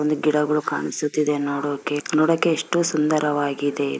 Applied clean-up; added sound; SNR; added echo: neural mask model Resemble Enhance denoiser.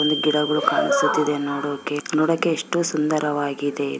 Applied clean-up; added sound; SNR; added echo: none; Glockenspiel; 13 dB; none.